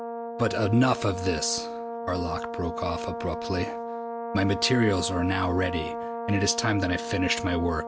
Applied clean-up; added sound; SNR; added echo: none; Brass instrument; 6 dB; none.